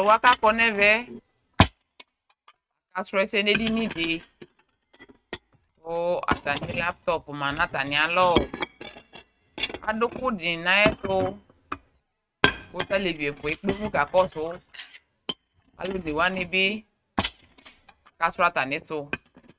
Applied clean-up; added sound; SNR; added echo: neural mask model RNNoise.